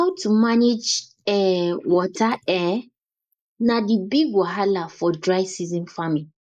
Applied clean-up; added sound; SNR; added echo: neural mask model Resemble Enhance denoiser.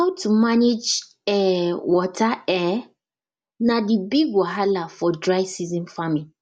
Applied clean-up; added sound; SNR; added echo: none; none; none; none.